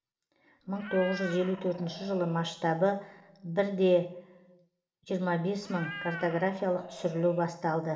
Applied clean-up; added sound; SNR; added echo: none; Meow; 13 dB; reverberation time 0.9 s.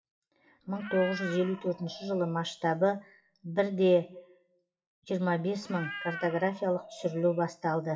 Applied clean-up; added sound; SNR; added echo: classical method WPE with log-MMSE.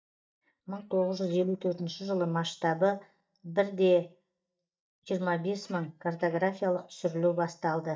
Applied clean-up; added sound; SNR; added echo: neural mask model DeepFilterNet 3.